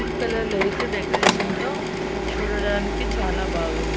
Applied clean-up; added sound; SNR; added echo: none; Printer; -5 dB; none.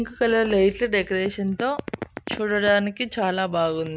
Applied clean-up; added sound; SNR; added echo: none; none; none; none.